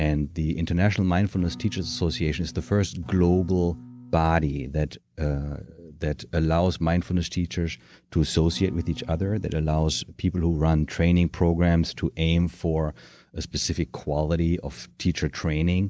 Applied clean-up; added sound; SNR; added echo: none; Acoustic guitar / Strum; 18 dB; none.